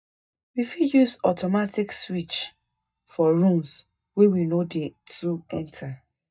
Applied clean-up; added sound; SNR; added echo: neural mask model DeepFilterNet 3.